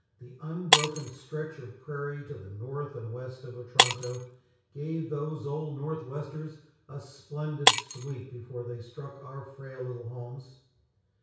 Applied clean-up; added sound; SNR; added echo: none; Shatter; -4 dB; reverberation time 0.6 s.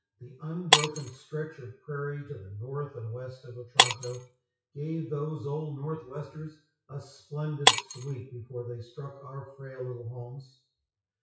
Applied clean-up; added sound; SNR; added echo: classical method WPE with log-MMSE.